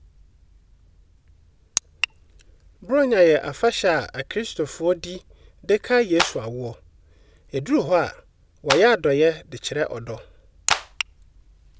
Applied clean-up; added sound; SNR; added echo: none; Clapping; 2 dB; none.